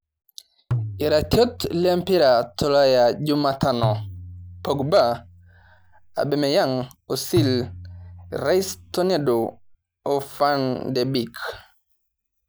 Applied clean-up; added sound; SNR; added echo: none; Tabla; 10 dB; none.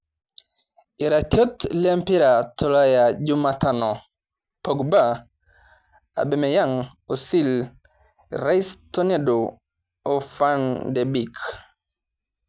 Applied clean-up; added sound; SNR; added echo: none; none; none; none.